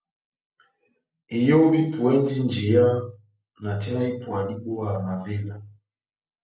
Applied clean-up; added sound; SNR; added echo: none; none; none; none.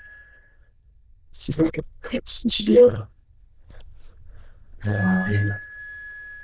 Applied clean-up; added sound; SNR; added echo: neural diffusion model UNIVERSE++.